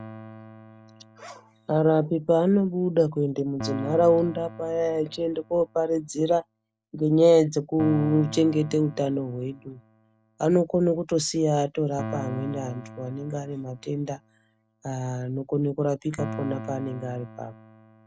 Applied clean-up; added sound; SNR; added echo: none; Piano; 15 dB; none.